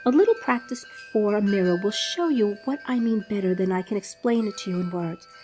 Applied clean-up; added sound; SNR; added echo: none; Wind chime; 19 dB; none.